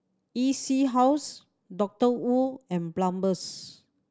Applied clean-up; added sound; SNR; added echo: none; none; none; none.